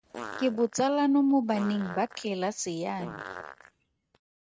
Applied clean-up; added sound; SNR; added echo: neural mask model RNNoise.